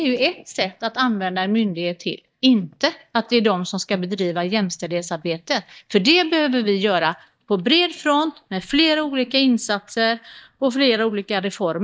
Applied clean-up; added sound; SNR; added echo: neural mask model DeepFilterNet 3.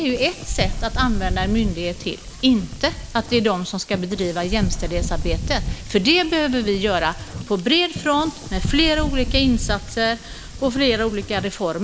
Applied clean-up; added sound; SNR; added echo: none; Wind; 6 dB; none.